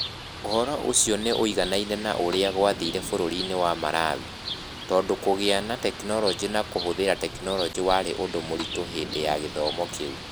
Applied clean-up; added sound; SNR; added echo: none; Bird; 9 dB; none.